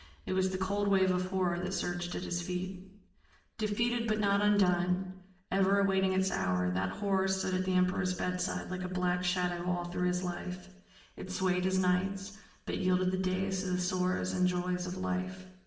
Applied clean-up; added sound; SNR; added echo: none; none; none; reverberation time 0.8 s.